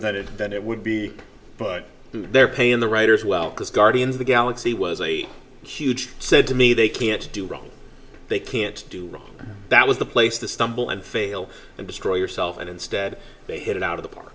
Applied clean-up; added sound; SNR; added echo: none; none; none; reverberation time 0.7 s.